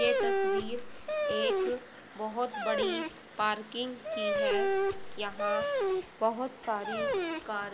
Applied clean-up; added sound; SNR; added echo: none; Dog; -3 dB; none.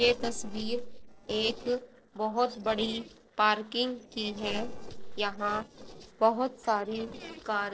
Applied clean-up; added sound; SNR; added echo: neural separator model SepFormer DNS4.